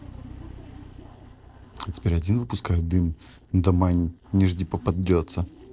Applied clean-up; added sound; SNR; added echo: neural separator model SepFormer DNS4.